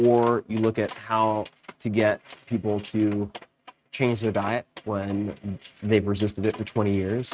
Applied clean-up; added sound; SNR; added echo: neural mask model RNNoise.